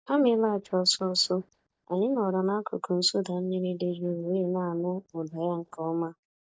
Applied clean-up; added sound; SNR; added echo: neural mask model DeepFilterNet 3.